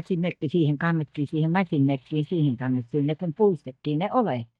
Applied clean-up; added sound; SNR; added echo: neural mask model DeepFilterNet 3.